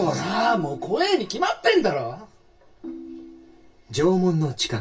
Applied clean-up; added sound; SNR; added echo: none; Ringtone; 17 dB; reverberation time 0.1 s.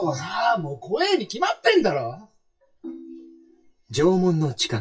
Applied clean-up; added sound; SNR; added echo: classical method WPE with log-MMSE.